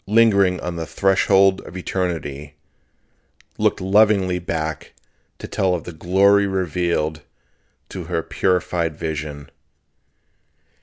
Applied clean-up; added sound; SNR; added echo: none; none; none; none.